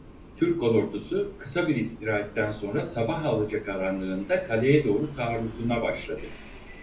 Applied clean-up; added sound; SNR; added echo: none; Train; 16 dB; reverberation time 0.3 s.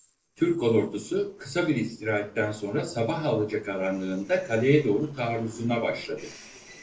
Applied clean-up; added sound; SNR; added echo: neural separator model SepFormer DNS4.